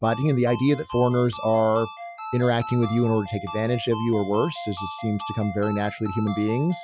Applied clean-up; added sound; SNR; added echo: classical method Wiener filter.